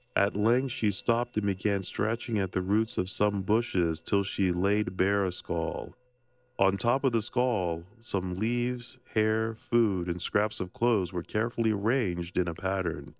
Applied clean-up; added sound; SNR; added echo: neural separator model SepFormer DNS4.